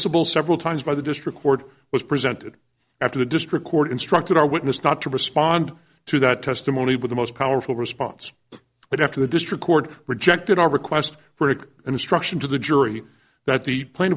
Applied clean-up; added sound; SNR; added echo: none; none; none; none.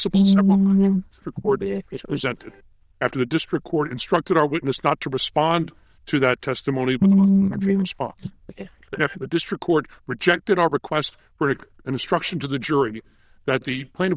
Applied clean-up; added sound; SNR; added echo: neural diffusion model UNIVERSE++.